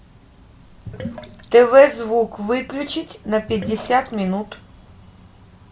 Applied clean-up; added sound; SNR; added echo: none; Sink (filling or washing); 19 dB; none.